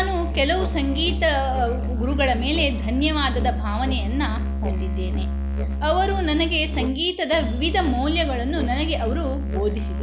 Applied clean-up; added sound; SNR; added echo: none; Musical instrument; 1 dB; none.